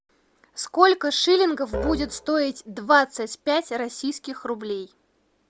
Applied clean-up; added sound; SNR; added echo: none; Musical instrument; 12 dB; none.